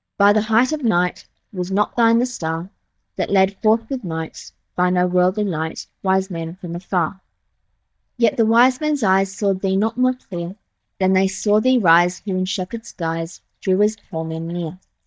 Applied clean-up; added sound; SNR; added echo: neural mask model DeepFilterNet 3.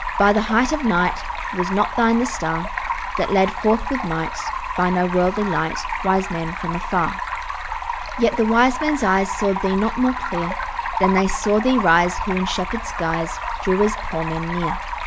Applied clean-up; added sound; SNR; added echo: none; Stream; 5 dB; none.